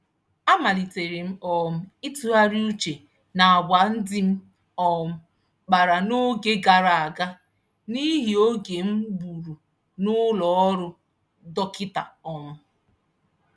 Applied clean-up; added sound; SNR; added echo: none; none; none; none.